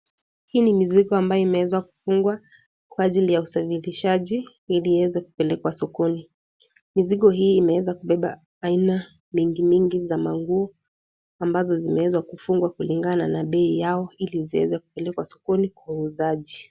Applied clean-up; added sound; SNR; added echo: none; none; none; none.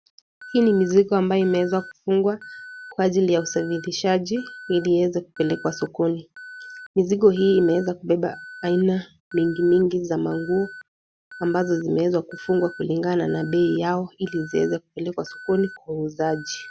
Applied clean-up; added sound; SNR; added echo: none; Alarm; 20 dB; none.